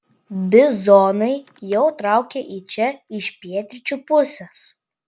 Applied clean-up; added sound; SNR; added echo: none; none; none; none.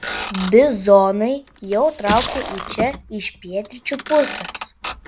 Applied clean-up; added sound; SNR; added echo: none; Splash, splatter + Motor vehicle (road); 11 dB; none.